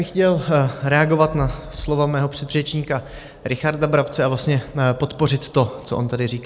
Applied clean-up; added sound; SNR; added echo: none; none; none; none.